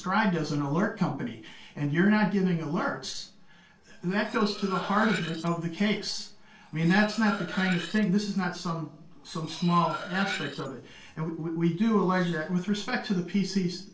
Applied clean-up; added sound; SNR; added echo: neural separator model SepFormer DNS4.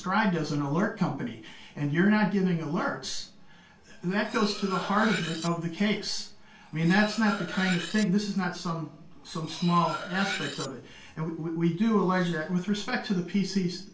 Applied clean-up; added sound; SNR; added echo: none; Cutlery, silverware; 10 dB; reverberation time 0.3 s.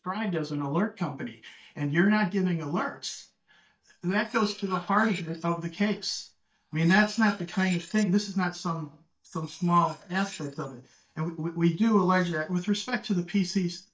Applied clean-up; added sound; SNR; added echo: neural mask model DeepFilterNet 3.